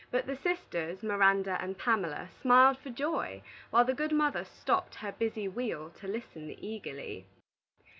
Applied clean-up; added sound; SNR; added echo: none; none; none; none.